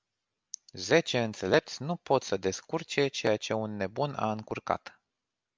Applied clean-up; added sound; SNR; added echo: none; none; none; none.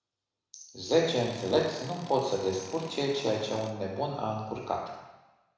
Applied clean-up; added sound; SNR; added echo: none; Tools; 15 dB; reverberation time 1.0 s.